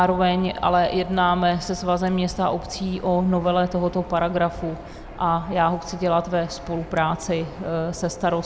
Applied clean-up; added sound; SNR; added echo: none; Fixed-wing aircraft, airplane; 17 dB; none.